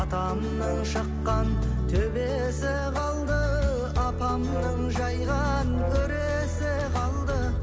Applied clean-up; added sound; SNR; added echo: none; Brass instrument; 15 dB; none.